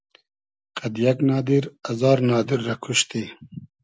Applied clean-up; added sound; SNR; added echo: none; none; none; none.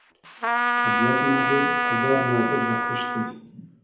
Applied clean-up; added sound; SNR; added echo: none; Trumpet; -3 dB; reverberation time 2.1 s.